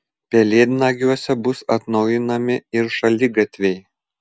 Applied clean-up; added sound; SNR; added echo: none; none; none; none.